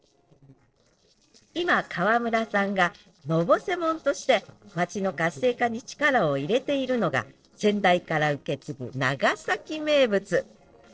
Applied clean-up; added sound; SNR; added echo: neural separator model SepFormer DNS4.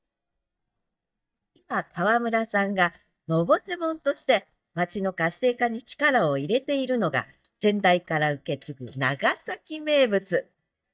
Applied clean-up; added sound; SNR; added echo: neural mask model DeepFilterNet 3.